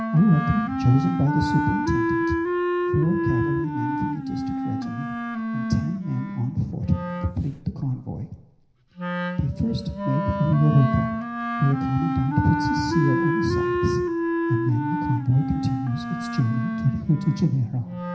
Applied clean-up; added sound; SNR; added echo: none; Wind instrument, woodwind instrument; 2 dB; reverberation time 0.9 s.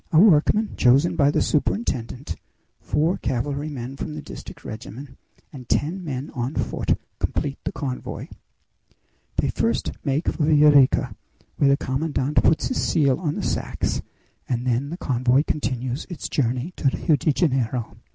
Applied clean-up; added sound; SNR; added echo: none; none; none; none.